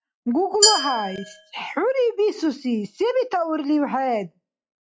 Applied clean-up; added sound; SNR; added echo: classical method log-MMSE.